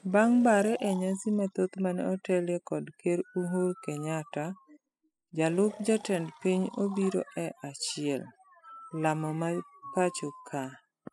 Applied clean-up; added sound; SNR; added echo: classical method spectral subtraction.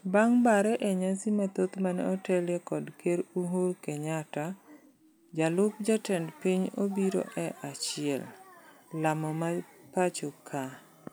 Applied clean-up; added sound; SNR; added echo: none; none; none; none.